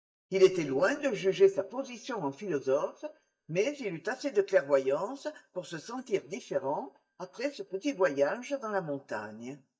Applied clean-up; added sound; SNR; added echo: neural mask model DeepFilterNet 3.